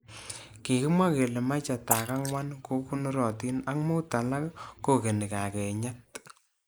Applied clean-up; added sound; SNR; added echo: neural mask model Resemble Enhance denoiser.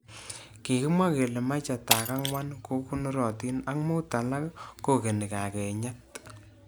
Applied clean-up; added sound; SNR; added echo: none; Shatter; 4 dB; none.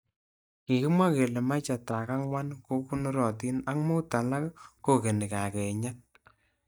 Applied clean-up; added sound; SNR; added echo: neural mask model DeepFilterNet 3.